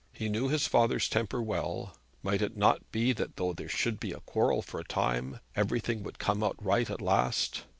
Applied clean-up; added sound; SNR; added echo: none; none; none; none.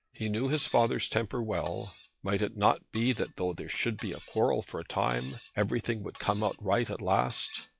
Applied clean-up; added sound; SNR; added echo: classical method log-MMSE.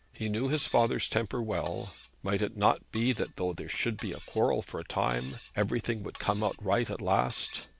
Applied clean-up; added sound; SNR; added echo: none; Cutlery, silverware; 15 dB; none.